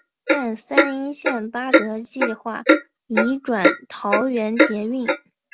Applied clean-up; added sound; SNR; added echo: none; Clock; -4 dB; none.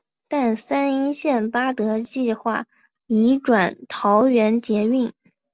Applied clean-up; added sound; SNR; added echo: none; none; none; none.